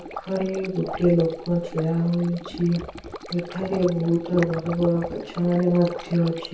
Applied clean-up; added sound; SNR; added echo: none; Stream; 12 dB; reverberation time 0.5 s.